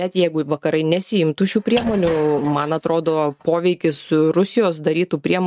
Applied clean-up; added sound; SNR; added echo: neural mask model RNNoise.